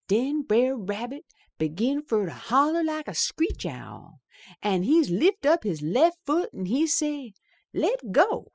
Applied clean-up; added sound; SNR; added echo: classical method spectral subtraction.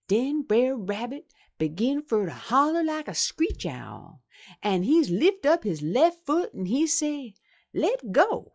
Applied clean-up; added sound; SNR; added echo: classical method log-MMSE.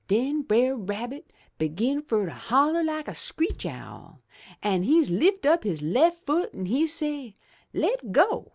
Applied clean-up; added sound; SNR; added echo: none; Bass drum; 16 dB; none.